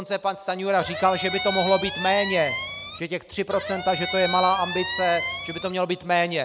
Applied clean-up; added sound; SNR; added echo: none; Squeak; 6 dB; none.